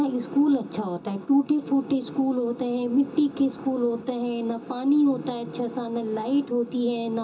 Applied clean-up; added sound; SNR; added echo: none; none; none; reverberation time 0.2 s.